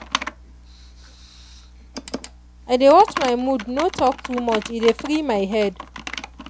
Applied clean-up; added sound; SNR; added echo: none; Computer keyboard; 12 dB; none.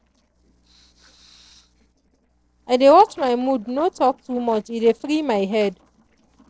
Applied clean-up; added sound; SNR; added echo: neural separator model SepFormer DNS4.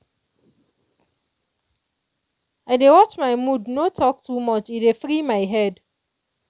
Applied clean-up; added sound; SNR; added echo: none; none; none; none.